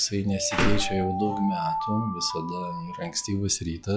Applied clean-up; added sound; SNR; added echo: classical method log-MMSE.